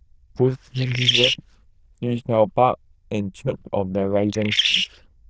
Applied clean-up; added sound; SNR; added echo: neural diffusion model UNIVERSE++.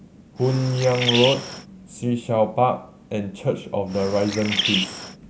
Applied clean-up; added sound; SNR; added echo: none; Bird; 4 dB; none.